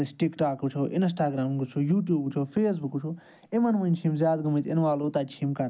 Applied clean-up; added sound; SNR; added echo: none; none; none; none.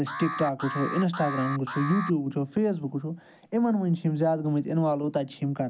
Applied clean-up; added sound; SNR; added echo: none; Alarm; 9 dB; none.